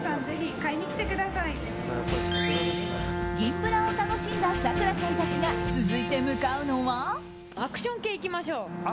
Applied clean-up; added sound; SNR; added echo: none; Bowed string instrument; 4 dB; none.